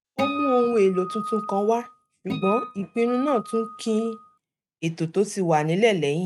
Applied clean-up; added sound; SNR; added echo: neural mask model RNNoise.